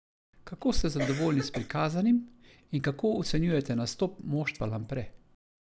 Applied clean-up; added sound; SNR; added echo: none; Cough; 8 dB; none.